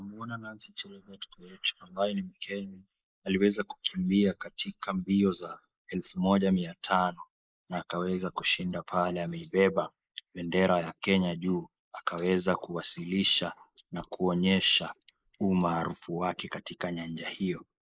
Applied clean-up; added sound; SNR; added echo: neural mask model Resemble Enhance denoiser.